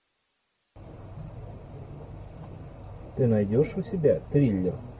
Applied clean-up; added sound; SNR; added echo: none; none; none; none.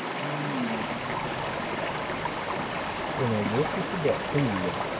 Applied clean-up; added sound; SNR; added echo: none; Stream; -3 dB; none.